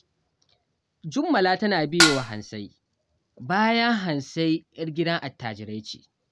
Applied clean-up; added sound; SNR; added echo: none; Dishes, pots, and pans; -3 dB; none.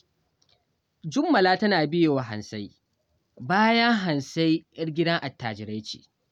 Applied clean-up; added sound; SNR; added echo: none; none; none; none.